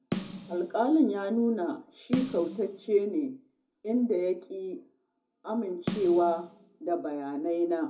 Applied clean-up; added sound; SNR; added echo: none; Snare drum; 12 dB; reverberation time 0.3 s.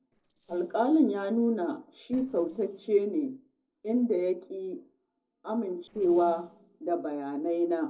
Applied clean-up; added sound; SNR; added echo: neural separator model SepFormer DNS4.